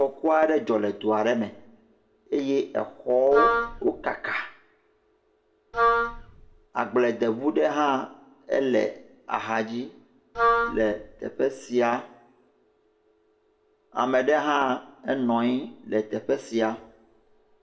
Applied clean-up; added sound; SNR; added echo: none; Wind instrument, woodwind instrument; -1 dB; reverberation time 0.5 s.